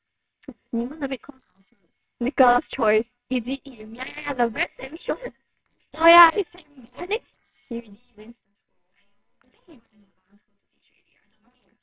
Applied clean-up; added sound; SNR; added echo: neural separator model SepFormer WHAMR!.